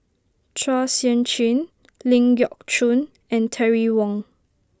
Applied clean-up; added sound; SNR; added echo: none; none; none; none.